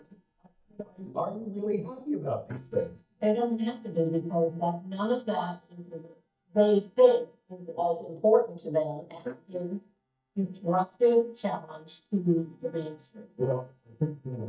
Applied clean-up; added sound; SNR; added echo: neural mask model DeepFilterNet 3.